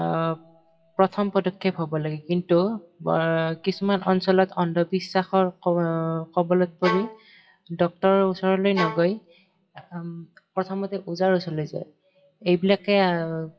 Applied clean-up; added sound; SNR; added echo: classical method WPE with log-MMSE.